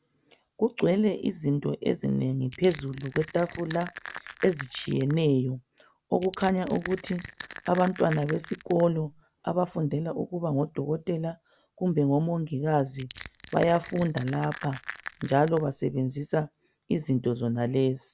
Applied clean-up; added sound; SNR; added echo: none; Crushing; 15 dB; none.